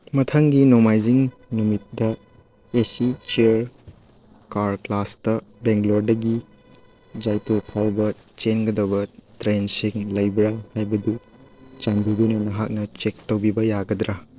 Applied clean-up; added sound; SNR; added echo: neural separator model SepFormer DNS4.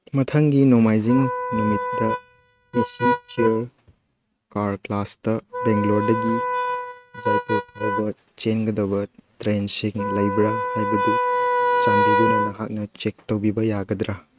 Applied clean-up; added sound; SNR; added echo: neural mask model RNNoise.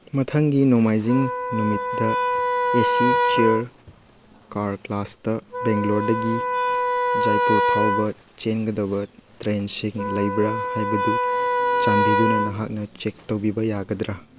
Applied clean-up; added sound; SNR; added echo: none; Wind instrument, woodwind instrument; 0 dB; none.